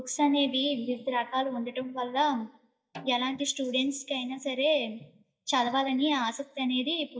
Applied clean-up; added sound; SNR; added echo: neural mask model DeepFilterNet 3.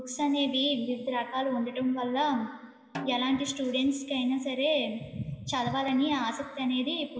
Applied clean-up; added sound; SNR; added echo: none; Snare drum; 15 dB; reverberation time 2.0 s.